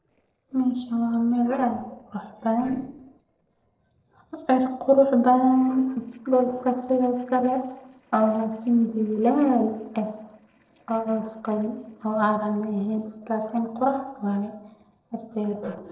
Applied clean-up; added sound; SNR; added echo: neural separator model SepFormer DNS4.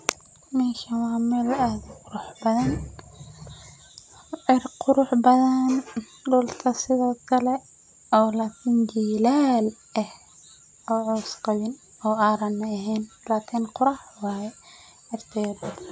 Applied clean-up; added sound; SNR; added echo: none; none; none; none.